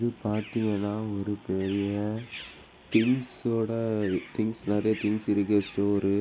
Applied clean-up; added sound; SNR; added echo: none; Bird vocalization, bird call, bird song; 19 dB; none.